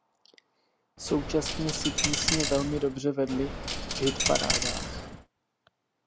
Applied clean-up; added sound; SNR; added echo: none; Coin (dropping); 0 dB; none.